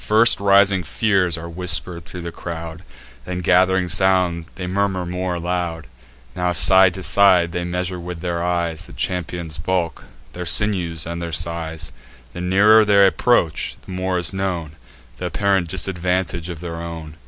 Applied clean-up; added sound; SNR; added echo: none; none; none; none.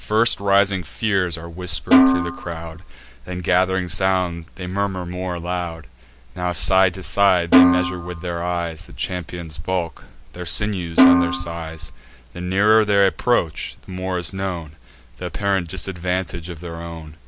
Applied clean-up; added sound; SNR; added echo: none; Snare drum; -3 dB; none.